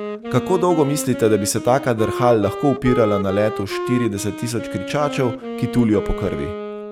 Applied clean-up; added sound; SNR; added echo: none; Wind instrument, woodwind instrument; 8 dB; none.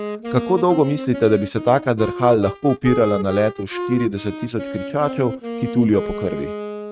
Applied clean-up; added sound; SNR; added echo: neural mask model RNNoise.